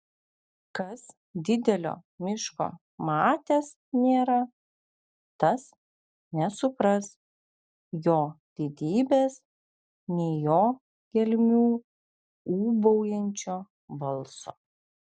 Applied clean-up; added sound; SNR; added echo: none; none; none; none.